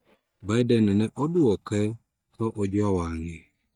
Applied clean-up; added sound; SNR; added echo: neural mask model DeepFilterNet 3.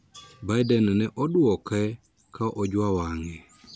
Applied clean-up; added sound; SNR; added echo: none; none; none; none.